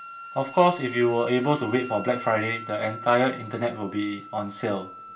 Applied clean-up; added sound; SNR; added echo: none; Wind instrument, woodwind instrument; 15 dB; reverberation time 0.4 s.